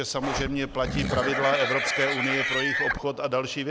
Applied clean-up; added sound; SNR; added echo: none; Livestock, farm animals, working animals; 0 dB; none.